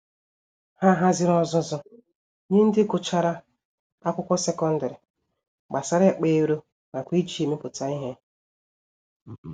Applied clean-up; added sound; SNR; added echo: none; none; none; none.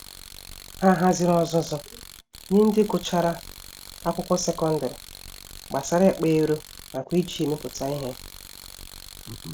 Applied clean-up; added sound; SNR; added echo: none; Tools; 17 dB; none.